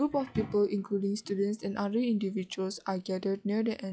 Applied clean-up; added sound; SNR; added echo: classical method log-MMSE.